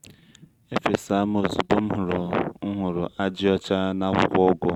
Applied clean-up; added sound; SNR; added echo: neural mask model RNNoise.